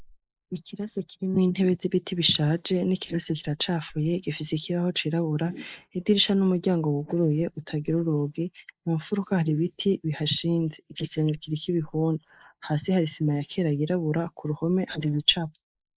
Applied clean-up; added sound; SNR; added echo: neural mask model Resemble Enhance denoiser.